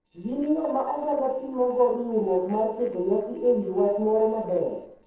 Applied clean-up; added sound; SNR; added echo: neural separator model SepFormer DNS4.